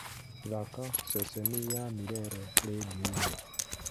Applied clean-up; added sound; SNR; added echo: none; Zipper (clothing); -2 dB; none.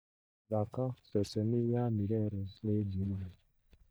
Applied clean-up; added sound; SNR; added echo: neural mask model DeepFilterNet 3.